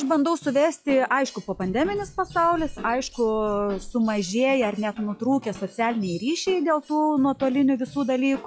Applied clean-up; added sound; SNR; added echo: classical method log-MMSE.